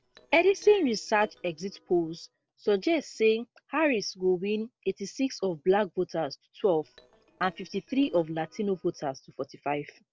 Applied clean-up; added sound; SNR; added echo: neural separator model SepFormer DNS4.